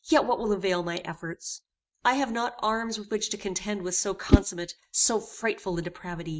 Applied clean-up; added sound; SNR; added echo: neural mask model RNNoise.